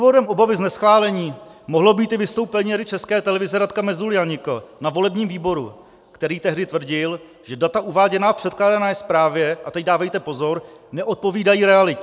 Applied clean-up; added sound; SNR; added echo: none; none; none; none.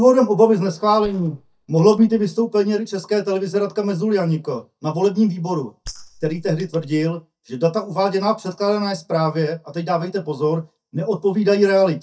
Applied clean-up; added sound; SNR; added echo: neural mask model DeepFilterNet 3.